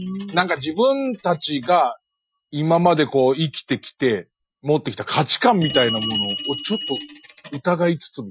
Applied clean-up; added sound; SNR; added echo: classical method Wiener filter.